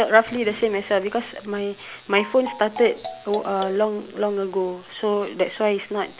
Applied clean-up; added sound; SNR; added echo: none; Marimba, xylophone; 13 dB; none.